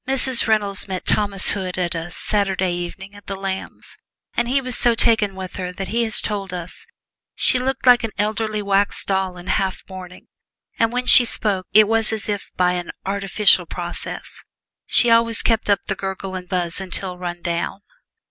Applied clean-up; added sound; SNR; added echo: none; none; none; none.